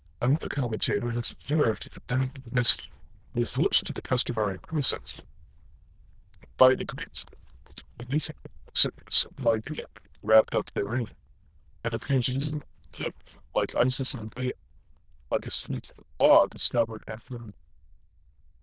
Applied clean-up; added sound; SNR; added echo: neural diffusion model UNIVERSE++.